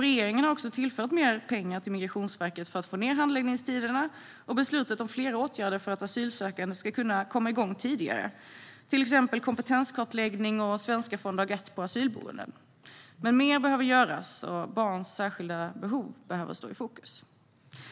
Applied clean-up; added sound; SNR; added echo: none; none; none; none.